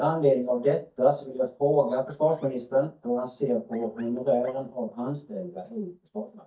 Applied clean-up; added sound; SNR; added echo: neural mask model DeepFilterNet 3.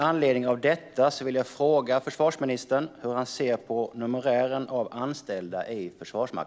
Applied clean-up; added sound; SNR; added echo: none; none; none; none.